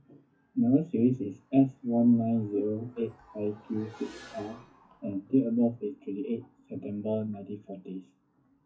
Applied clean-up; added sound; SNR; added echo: classical method WPE with log-MMSE.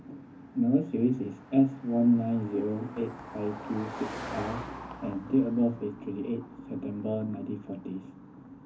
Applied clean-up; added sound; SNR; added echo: none; Car passing by; 15 dB; reverberation time 0.3 s.